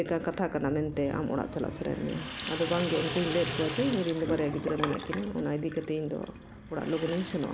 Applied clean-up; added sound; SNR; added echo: none; Sink (filling or washing) / Water tap, faucet; 6 dB; none.